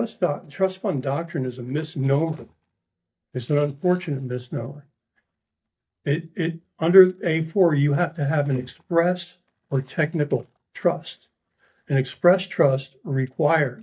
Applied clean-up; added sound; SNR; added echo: neural mask model DeepFilterNet 3.